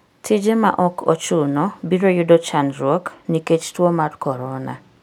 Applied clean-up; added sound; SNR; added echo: none; none; none; none.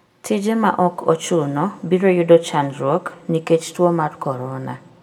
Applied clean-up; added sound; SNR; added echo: none; none; none; reverberation time 1.3 s.